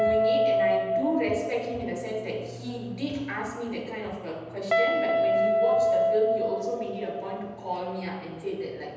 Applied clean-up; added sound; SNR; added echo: none; Guitar; -3 dB; reverberation time 1.1 s.